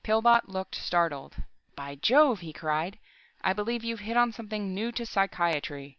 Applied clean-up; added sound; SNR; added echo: none; none; none; none.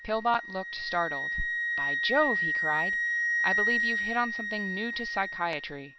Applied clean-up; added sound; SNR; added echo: none; Wind instrument, woodwind instrument; -2 dB; none.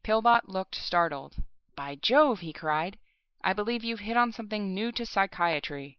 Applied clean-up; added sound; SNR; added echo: neural mask model Resemble Enhance denoiser.